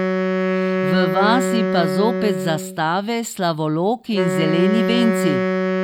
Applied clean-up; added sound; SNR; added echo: none; Wind instrument, woodwind instrument; 0 dB; none.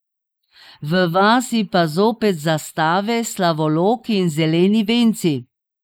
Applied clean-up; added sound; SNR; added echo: neural mask model Resemble Enhance denoiser.